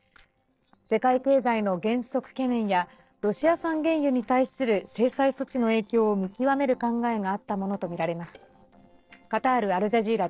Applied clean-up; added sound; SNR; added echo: neural separator model SepFormer DNS4.